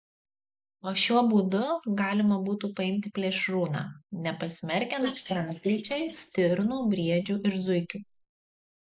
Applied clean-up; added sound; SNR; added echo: neural mask model Resemble Enhance denoiser.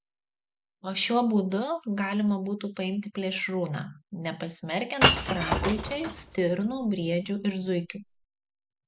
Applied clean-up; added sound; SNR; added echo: none; Shatter / Crushing; 0 dB; none.